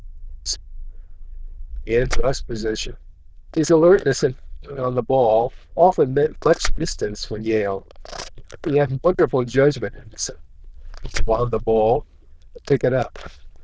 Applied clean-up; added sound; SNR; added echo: neural diffusion model UNIVERSE++.